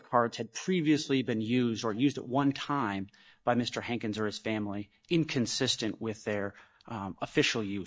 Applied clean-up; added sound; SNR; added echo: neural mask model DeepFilterNet 3.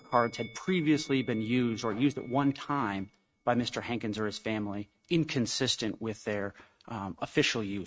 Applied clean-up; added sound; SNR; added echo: neural mask model RNNoise.